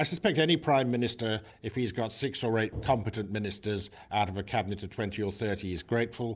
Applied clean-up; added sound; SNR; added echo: none; none; none; none.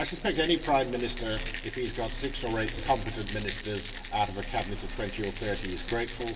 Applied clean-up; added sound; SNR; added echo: none; Rattle; 4 dB; reverberation time 2.9 s.